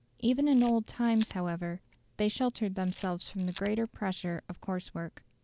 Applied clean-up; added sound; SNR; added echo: none; Camera; 20 dB; none.